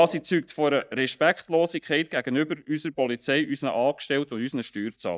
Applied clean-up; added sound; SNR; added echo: neural mask model DeepFilterNet 3.